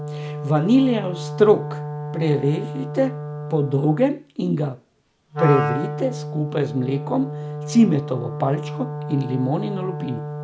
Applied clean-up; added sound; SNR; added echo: none; Wind instrument, woodwind instrument; 7 dB; none.